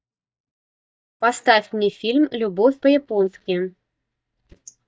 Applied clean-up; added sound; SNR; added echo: neural mask model DeepFilterNet 3.